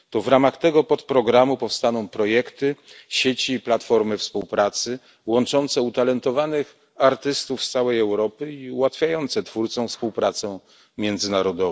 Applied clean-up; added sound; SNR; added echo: none; none; none; none.